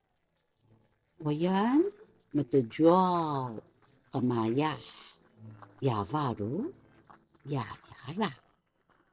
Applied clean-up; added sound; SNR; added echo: neural separator model SepFormer DNS4.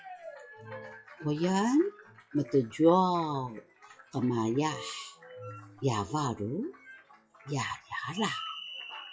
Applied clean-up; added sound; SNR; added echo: classical method log-MMSE.